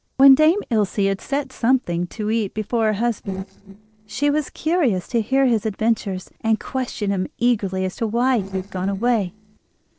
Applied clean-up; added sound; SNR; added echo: neural separator model SepFormer DNS4.